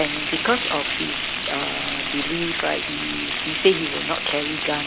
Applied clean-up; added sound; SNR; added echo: none; Frying (food); 1 dB; none.